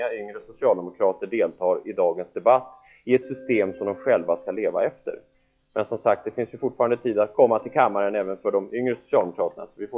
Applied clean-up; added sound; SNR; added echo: classical method log-MMSE.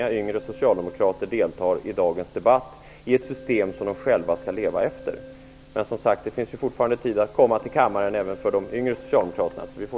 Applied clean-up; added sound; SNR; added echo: none; Keyboard (musical); 20 dB; none.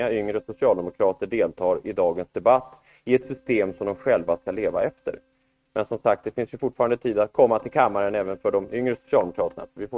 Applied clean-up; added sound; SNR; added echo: neural mask model RNNoise.